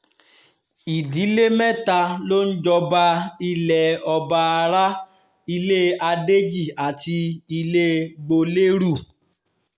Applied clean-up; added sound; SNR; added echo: none; none; none; none.